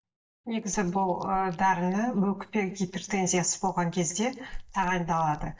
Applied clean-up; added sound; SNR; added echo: neural mask model DeepFilterNet 3.